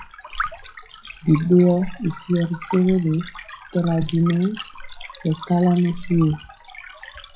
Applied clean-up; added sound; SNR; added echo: classical method WPE with log-MMSE.